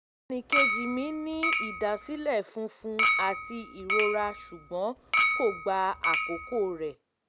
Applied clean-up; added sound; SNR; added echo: none; Chink, clink; -2 dB; none.